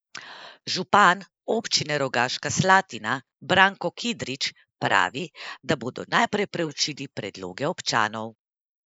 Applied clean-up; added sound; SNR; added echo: neural mask model Resemble Enhance denoiser.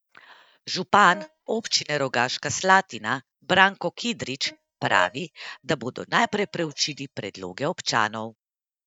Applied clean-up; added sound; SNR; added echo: neural mask model DeepFilterNet 3.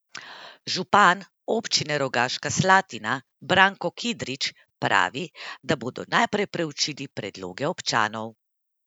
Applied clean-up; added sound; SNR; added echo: none; none; none; none.